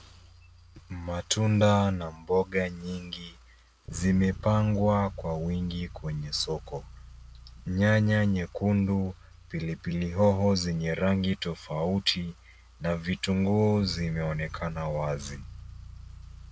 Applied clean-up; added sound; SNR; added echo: none; Bass guitar; 17 dB; none.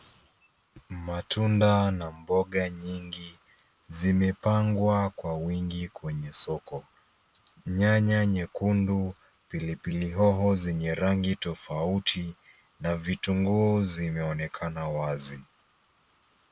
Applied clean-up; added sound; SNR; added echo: none; none; none; none.